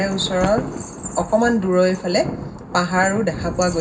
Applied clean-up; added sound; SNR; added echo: none; Thunder; 10 dB; reverberation time 0.4 s.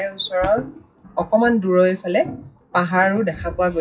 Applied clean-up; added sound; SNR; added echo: classical method WPE with log-MMSE.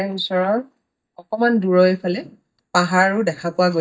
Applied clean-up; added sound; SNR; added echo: neural mask model DeepFilterNet 3.